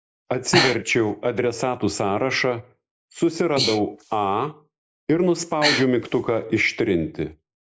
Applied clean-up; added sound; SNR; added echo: neural mask model Resemble Enhance denoiser.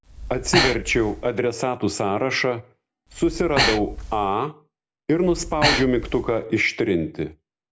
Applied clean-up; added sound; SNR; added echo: none; Breathing; 3 dB; none.